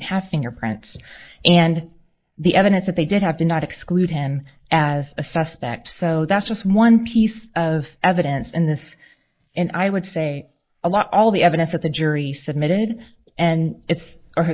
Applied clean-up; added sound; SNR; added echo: neural mask model Resemble Enhance denoiser.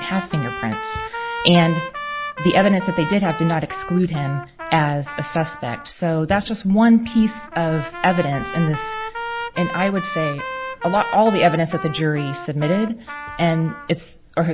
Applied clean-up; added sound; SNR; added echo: none; Trumpet; 10 dB; none.